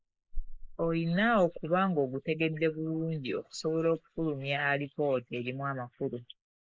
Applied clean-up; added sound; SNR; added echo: neural mask model Resemble Enhance denoiser.